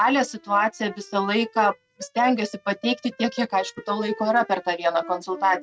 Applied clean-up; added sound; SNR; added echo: neural mask model RNNoise.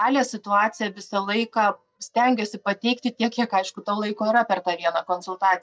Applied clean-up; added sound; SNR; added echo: neural mask model DeepFilterNet 3.